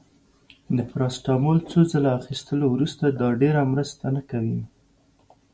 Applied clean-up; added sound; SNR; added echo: none; none; none; none.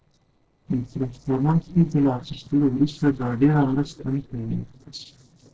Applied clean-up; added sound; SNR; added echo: neural separator model SepFormer DNS4.